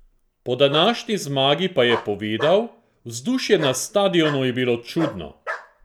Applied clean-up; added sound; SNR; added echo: none; Bark; 14 dB; none.